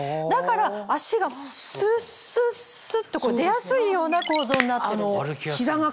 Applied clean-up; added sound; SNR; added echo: none; Crack / Crackle; 7 dB; none.